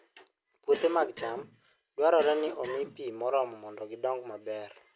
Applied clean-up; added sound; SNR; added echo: none; Cough; 12 dB; none.